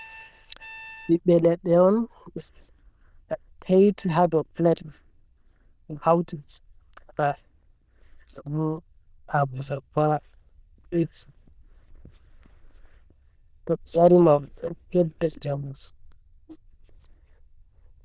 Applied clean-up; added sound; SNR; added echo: neural diffusion model UNIVERSE++.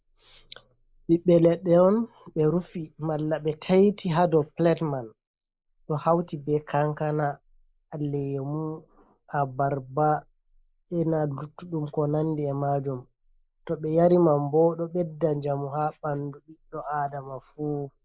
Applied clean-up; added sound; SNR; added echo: neural mask model Resemble Enhance denoiser.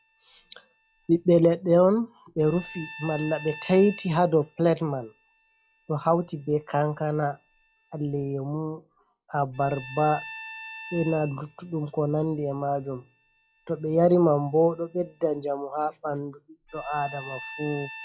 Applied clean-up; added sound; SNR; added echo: classical method log-MMSE.